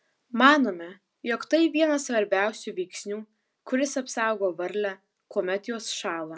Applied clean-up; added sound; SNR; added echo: none; none; none; none.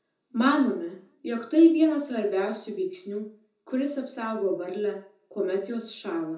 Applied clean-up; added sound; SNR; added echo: none; none; none; reverberation time 0.6 s.